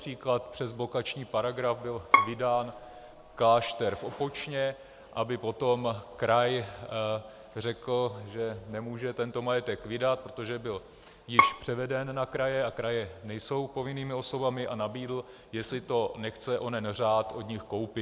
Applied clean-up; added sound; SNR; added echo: none; Bowed string instrument; -1 dB; none.